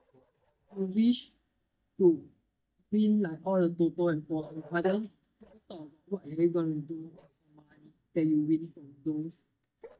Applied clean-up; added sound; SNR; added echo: neural mask model DeepFilterNet 3.